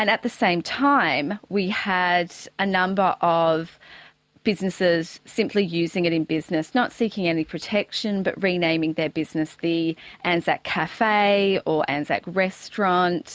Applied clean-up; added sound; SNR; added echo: none; none; none; none.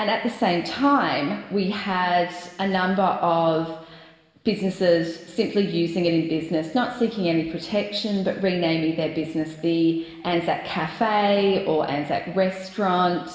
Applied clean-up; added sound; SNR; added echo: none; none; none; reverberation time 1.2 s.